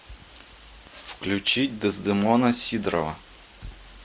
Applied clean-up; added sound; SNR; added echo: none; none; none; none.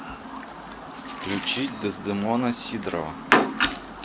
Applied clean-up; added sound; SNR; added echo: none; Chirp, tweet; -2 dB; none.